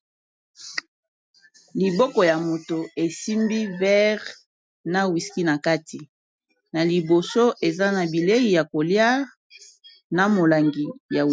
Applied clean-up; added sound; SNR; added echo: none; none; none; none.